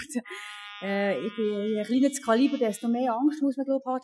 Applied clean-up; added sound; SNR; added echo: classical method Wiener filter.